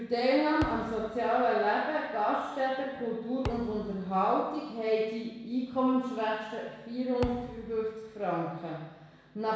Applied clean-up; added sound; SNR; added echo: none; Thump, thud; 14 dB; reverberation time 1.1 s.